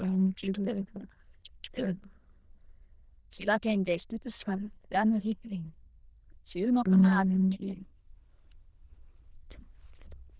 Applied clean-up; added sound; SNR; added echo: neural diffusion model UNIVERSE++.